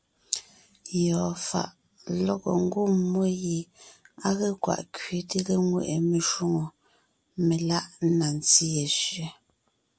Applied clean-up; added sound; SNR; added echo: none; none; none; none.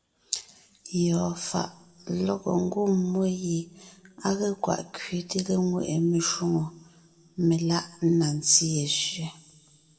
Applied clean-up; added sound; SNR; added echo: none; none; none; reverberation time 2.2 s.